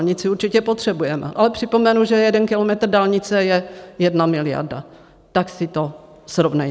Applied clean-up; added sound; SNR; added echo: none; none; none; none.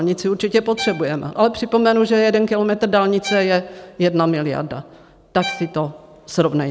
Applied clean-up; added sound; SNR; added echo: none; Bowed string instrument; 15 dB; none.